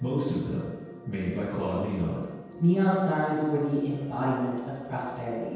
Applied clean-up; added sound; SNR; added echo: none; none; none; reverberation time 1.2 s.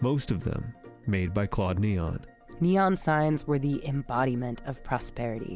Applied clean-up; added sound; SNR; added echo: none; none; none; none.